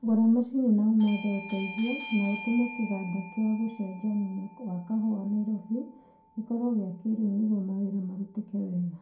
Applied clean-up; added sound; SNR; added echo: none; Bell / Doorbell; 17 dB; reverberation time 0.4 s.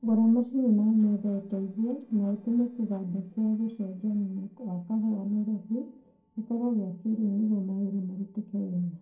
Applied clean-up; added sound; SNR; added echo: neural separator model SepFormer DNS4.